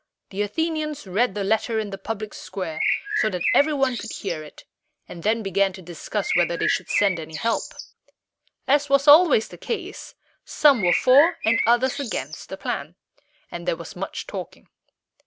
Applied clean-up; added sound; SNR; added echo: none; Bird; 3 dB; none.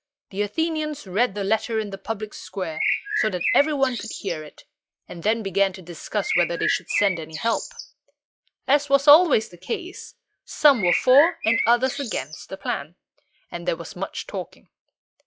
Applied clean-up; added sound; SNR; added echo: classical method log-MMSE.